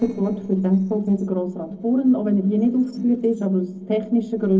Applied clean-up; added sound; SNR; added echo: neural separator model SepFormer DNS4.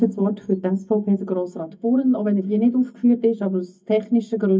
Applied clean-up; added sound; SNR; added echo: neural mask model DeepFilterNet 3.